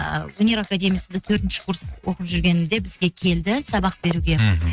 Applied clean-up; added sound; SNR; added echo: neural mask model RNNoise.